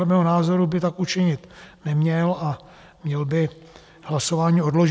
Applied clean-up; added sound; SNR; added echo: none; none; none; none.